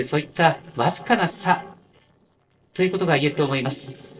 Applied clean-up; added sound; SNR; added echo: neural separator model SepFormer DNS4.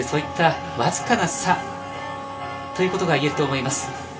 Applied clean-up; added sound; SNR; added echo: none; Wind instrument, woodwind instrument; 11 dB; reverberation time 2.7 s.